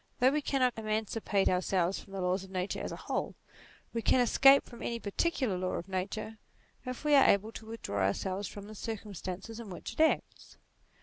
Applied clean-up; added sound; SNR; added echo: none; none; none; none.